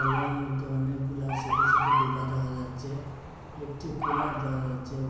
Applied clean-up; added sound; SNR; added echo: none; Motor vehicle (road) / Siren; -1 dB; reverberation time 1.0 s.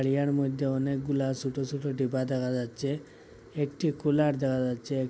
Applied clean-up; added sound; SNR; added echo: none; none; none; none.